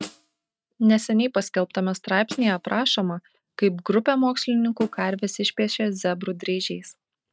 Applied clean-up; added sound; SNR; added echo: neural mask model RNNoise.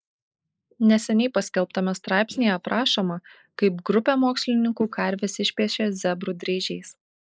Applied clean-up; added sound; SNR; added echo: neural mask model Resemble Enhance denoiser.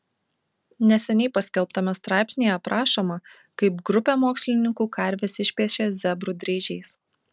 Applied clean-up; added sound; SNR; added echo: none; none; none; none.